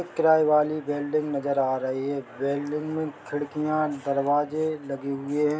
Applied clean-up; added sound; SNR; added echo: none; none; none; none.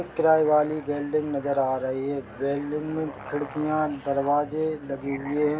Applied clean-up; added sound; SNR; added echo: none; Musical instrument; 18 dB; none.